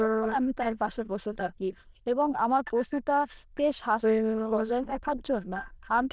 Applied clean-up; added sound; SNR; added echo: neural diffusion model UNIVERSE++.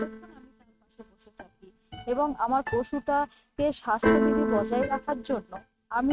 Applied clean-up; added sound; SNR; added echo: neural mask model RNNoise.